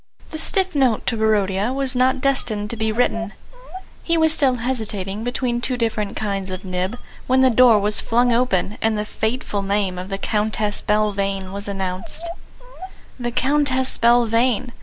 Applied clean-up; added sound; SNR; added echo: none; Dog; 20 dB; none.